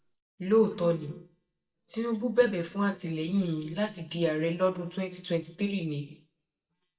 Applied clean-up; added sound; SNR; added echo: neural mask model DeepFilterNet 3.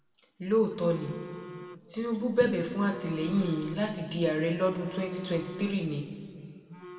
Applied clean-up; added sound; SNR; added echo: none; Telephone; 17 dB; reverberation time 1.9 s.